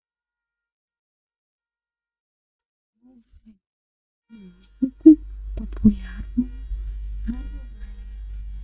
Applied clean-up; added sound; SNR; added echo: neural mask model DeepFilterNet 3.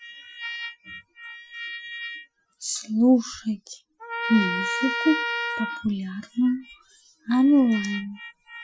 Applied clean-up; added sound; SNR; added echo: classical method Wiener filter.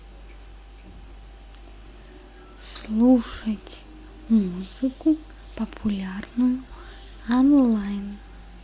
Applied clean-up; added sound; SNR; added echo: none; none; none; none.